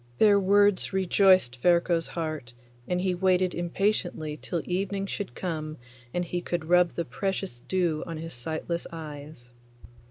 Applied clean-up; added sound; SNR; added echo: none; none; none; none.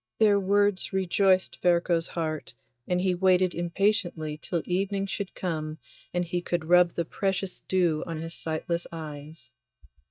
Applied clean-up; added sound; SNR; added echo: neural mask model DeepFilterNet 3.